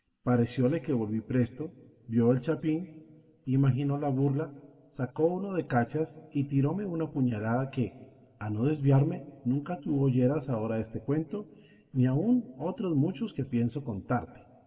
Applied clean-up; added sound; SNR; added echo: none; none; none; reverberation time 1.3 s.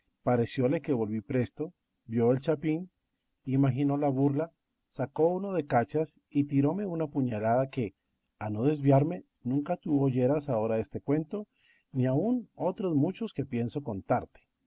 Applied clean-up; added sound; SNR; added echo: none; none; none; none.